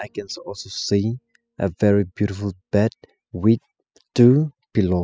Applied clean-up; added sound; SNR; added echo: classical method spectral subtraction.